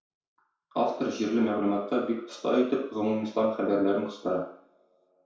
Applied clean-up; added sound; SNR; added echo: none; none; none; reverberation time 0.6 s.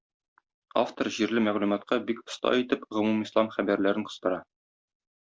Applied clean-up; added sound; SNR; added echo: none; none; none; none.